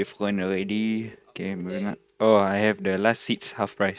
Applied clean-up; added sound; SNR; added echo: neural mask model RNNoise.